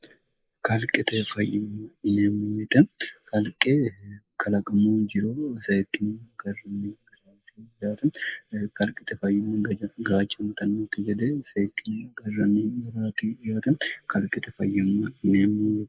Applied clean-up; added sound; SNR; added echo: neural mask model Resemble Enhance denoiser.